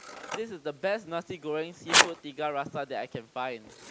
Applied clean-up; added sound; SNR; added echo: none; Scissors; -2 dB; none.